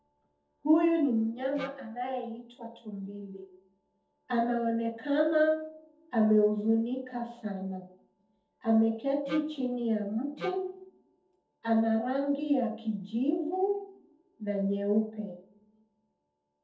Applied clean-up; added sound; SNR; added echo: neural separator model SepFormer DNS4.